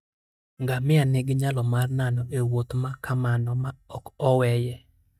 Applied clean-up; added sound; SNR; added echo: neural mask model DeepFilterNet 3.